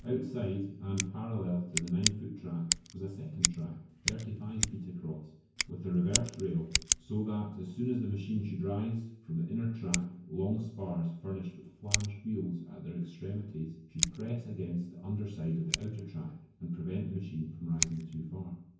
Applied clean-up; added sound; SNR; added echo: none; Scissors; 3 dB; reverberation time 0.9 s.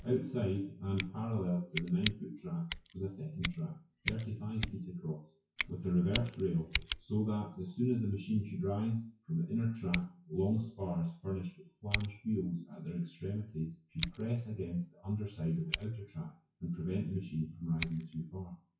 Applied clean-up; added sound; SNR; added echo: classical method WPE with log-MMSE.